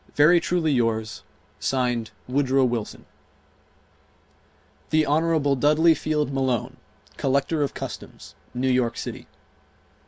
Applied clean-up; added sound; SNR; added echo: none; none; none; none.